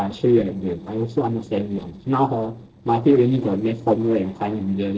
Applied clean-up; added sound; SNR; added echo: neural separator model SepFormer DNS4.